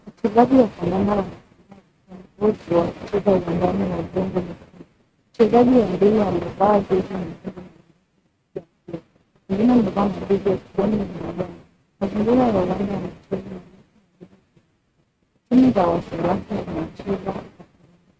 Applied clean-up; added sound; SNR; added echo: neural mask model RNNoise.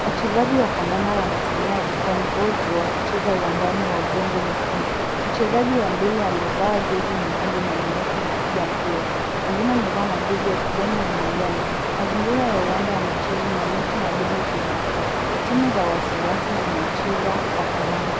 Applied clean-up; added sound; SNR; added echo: none; Water; -2 dB; none.